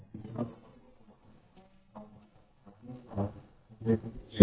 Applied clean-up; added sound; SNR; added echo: neural mask model DeepFilterNet 3.